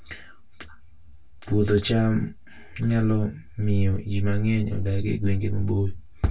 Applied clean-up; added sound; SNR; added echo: none; none; none; reverberation time 0.1 s.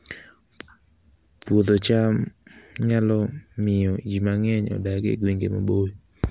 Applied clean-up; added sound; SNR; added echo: none; none; none; none.